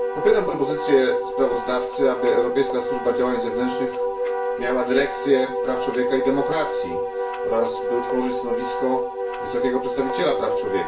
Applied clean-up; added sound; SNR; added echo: none; Wind instrument, woodwind instrument; 2 dB; reverberation time 0.3 s.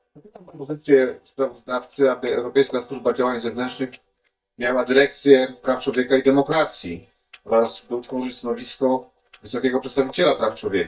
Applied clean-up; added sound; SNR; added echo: neural mask model DeepFilterNet 3.